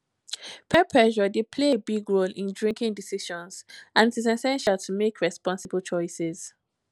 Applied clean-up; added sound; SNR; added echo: none; none; none; none.